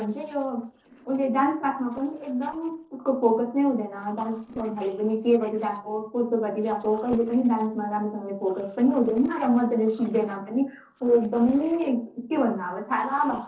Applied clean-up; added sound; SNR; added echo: neural separator model SepFormer DNS4.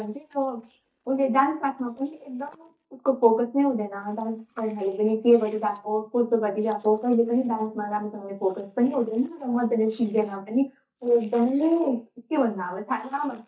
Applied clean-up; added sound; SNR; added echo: neural mask model DeepFilterNet 3.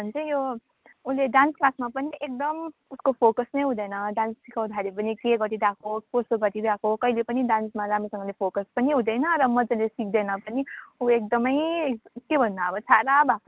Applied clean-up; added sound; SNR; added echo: none; none; none; none.